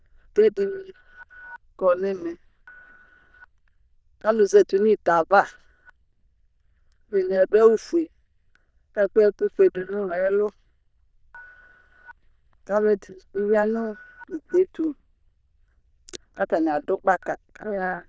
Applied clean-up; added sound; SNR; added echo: neural diffusion model UNIVERSE++.